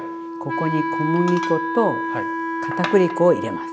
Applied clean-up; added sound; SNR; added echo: none; Wind instrument, woodwind instrument; 4 dB; none.